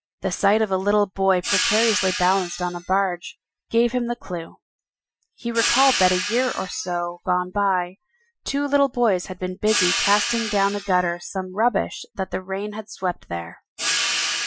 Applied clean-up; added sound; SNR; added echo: classical method Wiener filter.